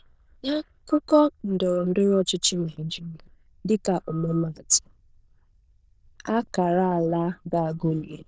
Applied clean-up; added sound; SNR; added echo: neural diffusion model UNIVERSE++.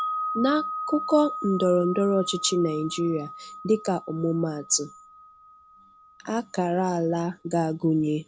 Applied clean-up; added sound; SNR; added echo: none; Wind chime; 10 dB; none.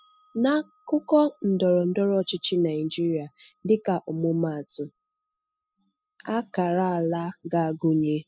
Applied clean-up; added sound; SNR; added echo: classical method spectral subtraction.